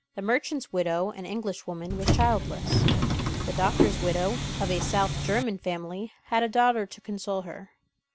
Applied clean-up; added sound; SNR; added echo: none; Subway, metro, underground; -3 dB; none.